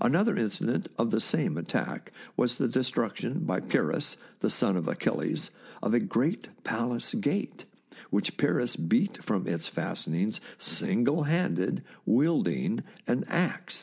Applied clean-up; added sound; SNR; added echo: none; none; none; none.